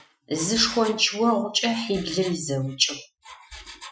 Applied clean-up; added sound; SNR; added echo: classical method Wiener filter.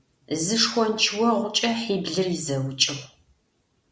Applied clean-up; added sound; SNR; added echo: none; none; none; none.